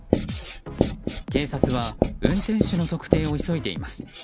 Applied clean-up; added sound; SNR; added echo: none; Writing; -1 dB; none.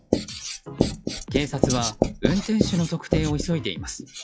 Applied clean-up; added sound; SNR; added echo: classical method log-MMSE.